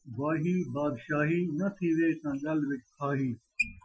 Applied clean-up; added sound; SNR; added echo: classical method Wiener filter.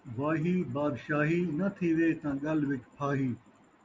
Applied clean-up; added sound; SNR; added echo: none; none; none; none.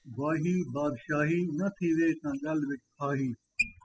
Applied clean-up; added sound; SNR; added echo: classical method spectral subtraction.